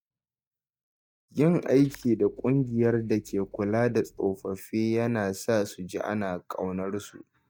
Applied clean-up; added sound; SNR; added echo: neural mask model DeepFilterNet 3.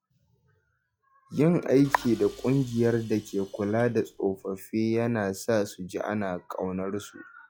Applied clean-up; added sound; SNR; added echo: classical method log-MMSE.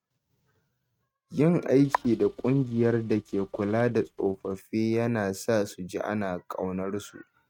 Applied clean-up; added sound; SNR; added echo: neural mask model RNNoise.